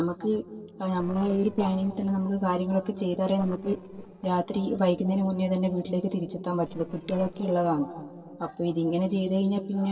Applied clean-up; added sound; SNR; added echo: neural separator model SepFormer DNS4.